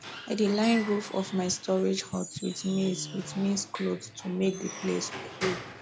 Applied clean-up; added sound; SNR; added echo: none; Squeak / Wood; 11 dB; none.